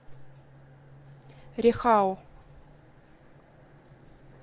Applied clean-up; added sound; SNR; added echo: none; none; none; none.